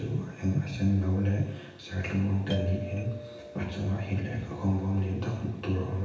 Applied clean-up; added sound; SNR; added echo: none; Doorbell; 14 dB; reverberation time 0.9 s.